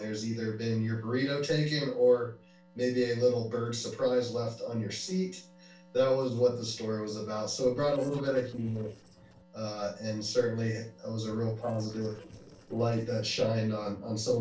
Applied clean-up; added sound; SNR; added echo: neural separator model SepFormer DNS4.